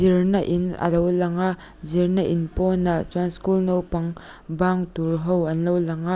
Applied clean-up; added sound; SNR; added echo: none; none; none; none.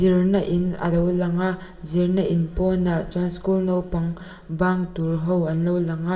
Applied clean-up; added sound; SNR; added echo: none; none; none; reverberation time 2.5 s.